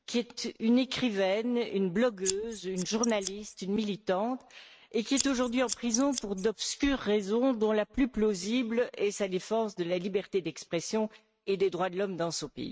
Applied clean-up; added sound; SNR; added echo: neural mask model RNNoise.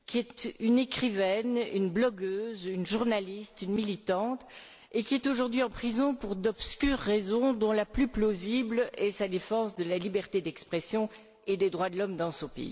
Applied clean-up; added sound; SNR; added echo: none; none; none; none.